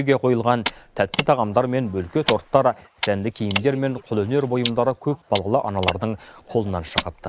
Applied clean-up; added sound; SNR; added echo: neural mask model Resemble Enhance denoiser.